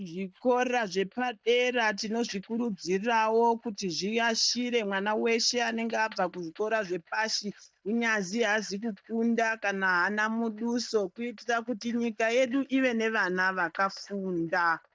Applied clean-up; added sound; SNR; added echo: neural mask model DeepFilterNet 3.